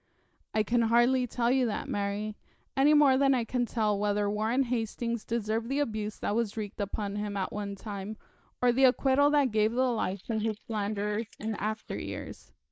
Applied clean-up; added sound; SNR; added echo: neural mask model Resemble Enhance denoiser.